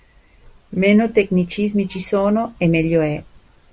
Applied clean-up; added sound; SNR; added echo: none; none; none; none.